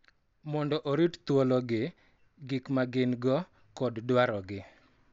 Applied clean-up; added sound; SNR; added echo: none; none; none; none.